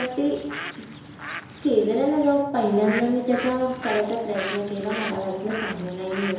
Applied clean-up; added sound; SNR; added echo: none; Bird; 11 dB; reverberation time 1.0 s.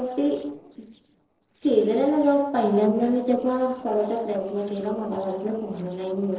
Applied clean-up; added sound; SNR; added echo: neural separator model SepFormer DNS4.